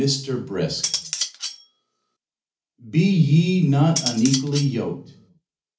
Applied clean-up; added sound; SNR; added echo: none; Cutlery, silverware; 7 dB; reverberation time 0.4 s.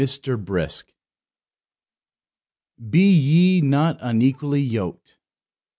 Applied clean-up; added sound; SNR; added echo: none; none; none; none.